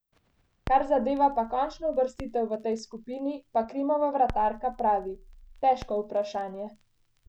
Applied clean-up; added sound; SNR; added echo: none; Crackle; 17 dB; none.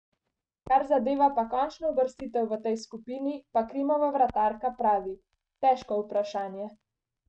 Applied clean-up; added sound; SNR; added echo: neural mask model RNNoise.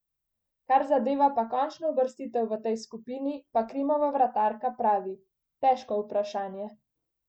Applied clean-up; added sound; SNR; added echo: none; none; none; none.